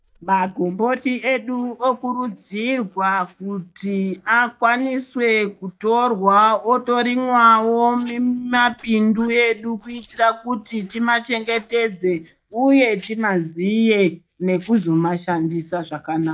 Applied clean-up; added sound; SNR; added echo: neural mask model DeepFilterNet 3.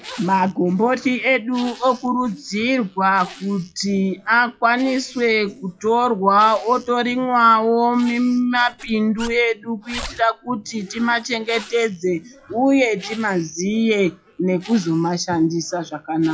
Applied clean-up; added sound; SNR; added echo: classical method WPE with log-MMSE.